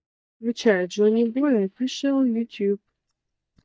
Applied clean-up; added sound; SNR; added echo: neural mask model DeepFilterNet 3.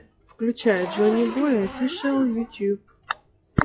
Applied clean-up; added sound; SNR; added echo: classical method log-MMSE.